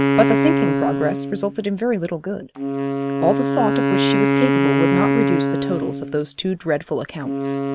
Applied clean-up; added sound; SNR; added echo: none; Wind instrument, woodwind instrument; -2 dB; none.